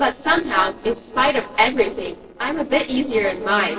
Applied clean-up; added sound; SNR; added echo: neural separator model SepFormer DNS4.